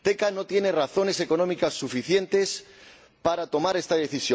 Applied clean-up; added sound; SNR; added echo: none; none; none; none.